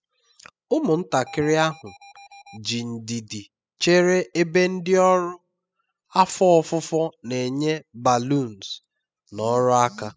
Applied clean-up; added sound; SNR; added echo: classical method spectral subtraction.